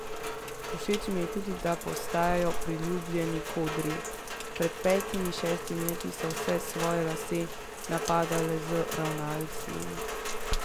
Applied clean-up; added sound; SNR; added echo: none; Rain; 3 dB; none.